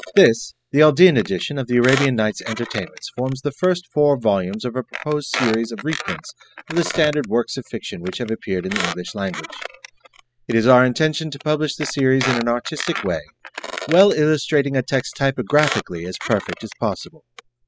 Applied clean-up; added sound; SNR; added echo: classical method spectral subtraction.